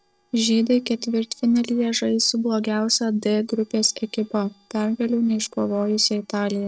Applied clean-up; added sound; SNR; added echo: neural separator model SepFormer DNS4.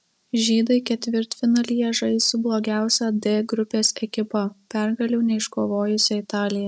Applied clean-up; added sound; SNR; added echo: none; none; none; none.